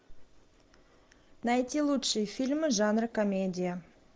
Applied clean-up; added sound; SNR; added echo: none; none; none; none.